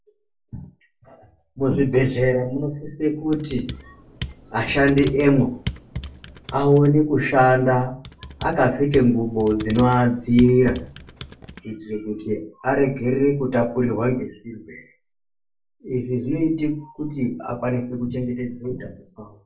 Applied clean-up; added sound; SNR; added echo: none; Computer keyboard; 13 dB; reverberation time 0.3 s.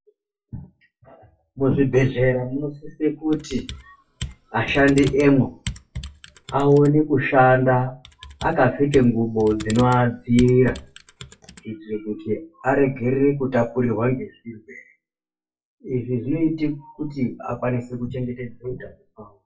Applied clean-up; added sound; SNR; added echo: classical method WPE with log-MMSE.